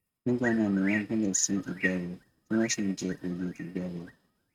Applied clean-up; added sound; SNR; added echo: neural mask model RNNoise.